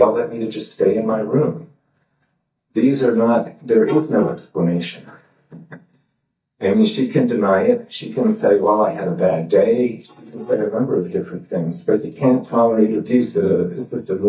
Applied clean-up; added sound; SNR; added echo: neural mask model DeepFilterNet 3.